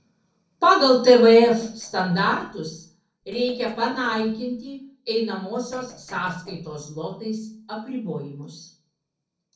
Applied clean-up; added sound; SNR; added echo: neural separator model SepFormer DNS4.